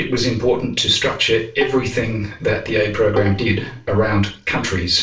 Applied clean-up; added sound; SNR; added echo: none; Bowed string instrument; 14 dB; reverberation time 0.3 s.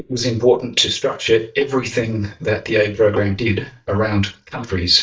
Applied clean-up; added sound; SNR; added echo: neural mask model DeepFilterNet 3.